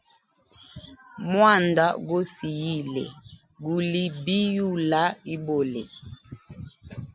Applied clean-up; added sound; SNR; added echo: none; none; none; none.